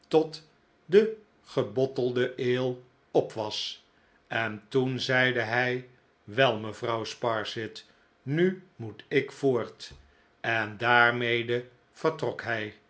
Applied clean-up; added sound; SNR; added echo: none; none; none; none.